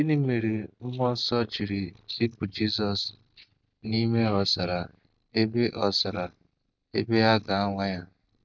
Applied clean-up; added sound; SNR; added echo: neural mask model DeepFilterNet 3.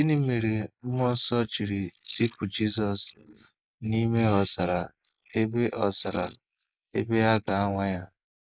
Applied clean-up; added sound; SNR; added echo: neural mask model Resemble Enhance denoiser.